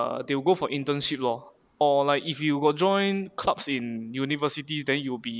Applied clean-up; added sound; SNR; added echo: none; none; none; none.